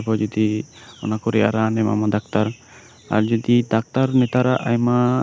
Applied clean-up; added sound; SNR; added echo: none; none; none; none.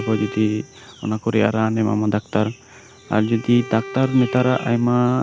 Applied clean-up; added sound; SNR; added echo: none; Bowed string instrument; 16 dB; none.